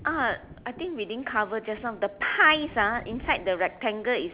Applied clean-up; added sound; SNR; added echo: none; Thunder; 19 dB; none.